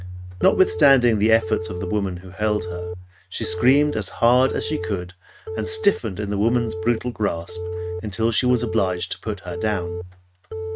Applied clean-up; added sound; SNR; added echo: neural mask model RNNoise.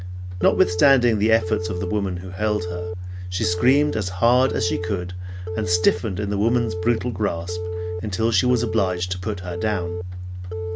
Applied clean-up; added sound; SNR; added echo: none; Telephone; 10 dB; none.